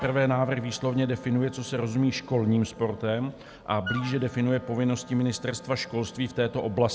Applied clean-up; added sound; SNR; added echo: none; Wind instrument, woodwind instrument; 18 dB; none.